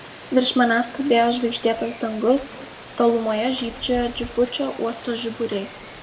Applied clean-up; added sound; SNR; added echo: none; Rain; 16 dB; reverberation time 1.2 s.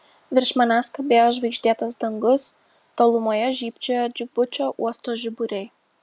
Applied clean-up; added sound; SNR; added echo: none; none; none; none.